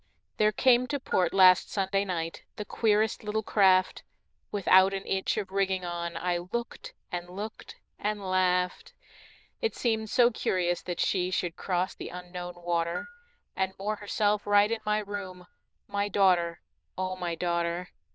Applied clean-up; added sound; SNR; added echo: neural diffusion model UNIVERSE++.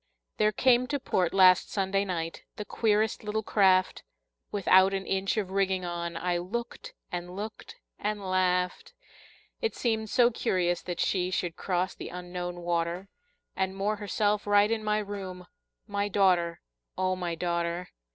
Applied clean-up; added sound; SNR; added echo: neural separator model SepFormer DNS4.